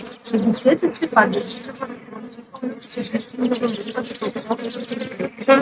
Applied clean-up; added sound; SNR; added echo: neural mask model RNNoise.